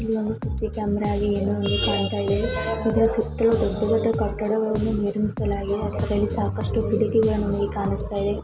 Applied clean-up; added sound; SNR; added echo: none; Bass guitar; 7 dB; none.